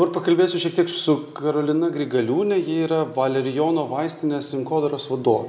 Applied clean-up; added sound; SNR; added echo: none; none; none; none.